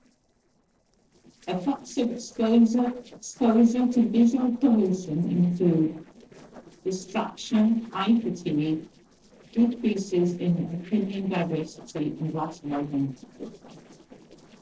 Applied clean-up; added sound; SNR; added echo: neural separator model SepFormer DNS4.